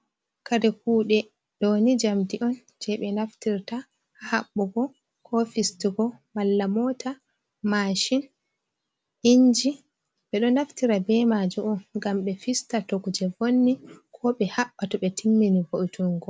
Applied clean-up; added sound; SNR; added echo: none; none; none; none.